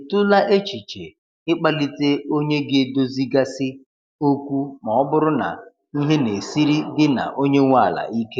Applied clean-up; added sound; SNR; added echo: none; none; none; none.